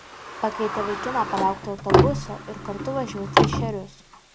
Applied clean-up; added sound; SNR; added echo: none; Sliding door; -4 dB; none.